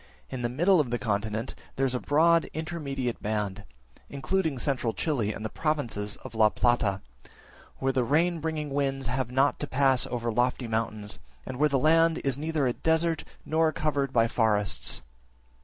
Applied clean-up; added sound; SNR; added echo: none; none; none; none.